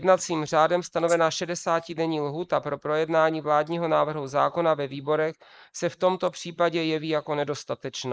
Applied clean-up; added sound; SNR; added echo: neural mask model Resemble Enhance denoiser.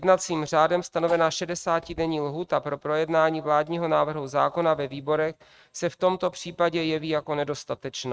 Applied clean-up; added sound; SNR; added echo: neural mask model RNNoise.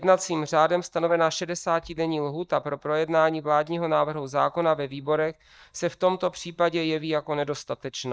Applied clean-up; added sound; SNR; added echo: neural mask model DeepFilterNet 3.